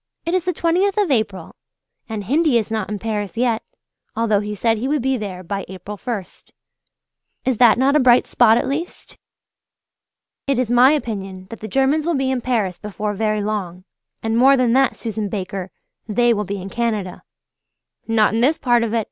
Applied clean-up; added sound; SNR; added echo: none; none; none; none.